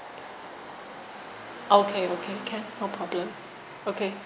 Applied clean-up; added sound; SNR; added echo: none; none; none; none.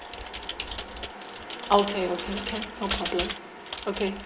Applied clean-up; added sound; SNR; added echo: none; Computer keyboard; 7 dB; reverberation time 0.3 s.